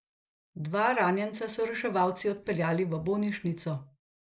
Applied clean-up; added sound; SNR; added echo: neural mask model Resemble Enhance denoiser.